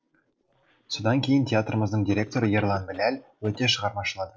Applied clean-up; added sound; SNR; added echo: neural separator model SepFormer DNS4.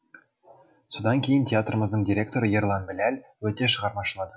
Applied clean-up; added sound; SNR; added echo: none; none; none; none.